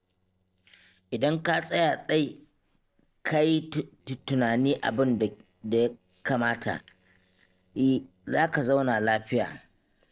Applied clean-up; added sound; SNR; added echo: neural separator model SepFormer DNS4.